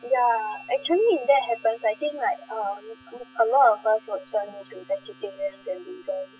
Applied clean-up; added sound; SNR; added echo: classical method spectral subtraction.